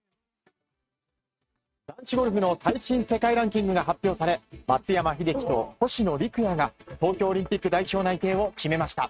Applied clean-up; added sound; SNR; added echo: neural mask model RNNoise.